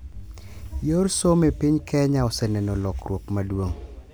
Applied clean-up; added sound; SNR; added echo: none; none; none; none.